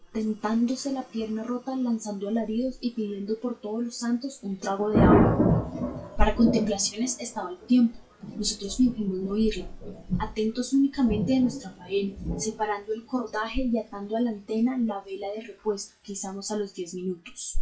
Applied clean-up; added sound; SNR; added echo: classical method WPE with log-MMSE.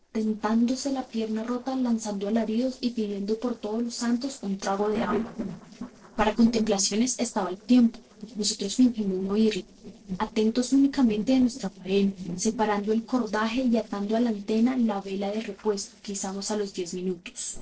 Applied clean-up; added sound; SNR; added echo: neural separator model SepFormer DNS4.